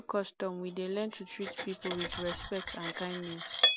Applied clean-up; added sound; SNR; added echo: none; Cutlery, silverware; -4 dB; none.